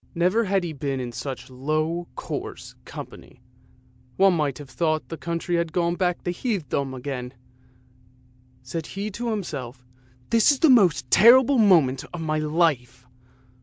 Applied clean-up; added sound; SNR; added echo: none; none; none; none.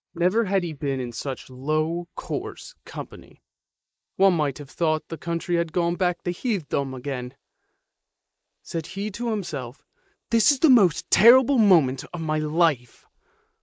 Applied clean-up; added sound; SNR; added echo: neural mask model Resemble Enhance denoiser.